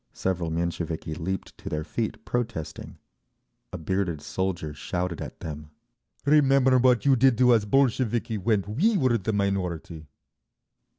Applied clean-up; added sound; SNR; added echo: none; none; none; none.